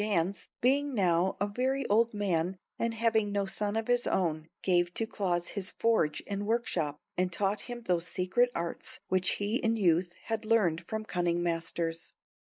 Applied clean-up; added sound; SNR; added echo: neural mask model Resemble Enhance denoiser.